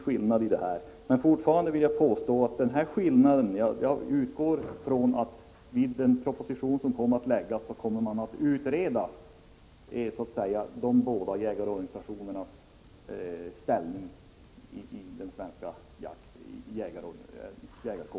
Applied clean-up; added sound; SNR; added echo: none; none; none; none.